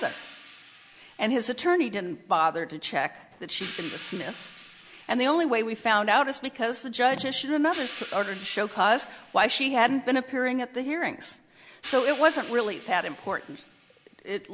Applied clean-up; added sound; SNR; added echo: none; Hi-hat; 19 dB; none.